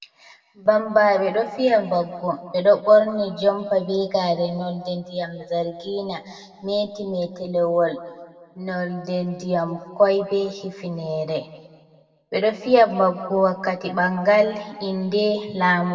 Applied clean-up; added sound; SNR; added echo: none; none; none; reverberation time 1.7 s.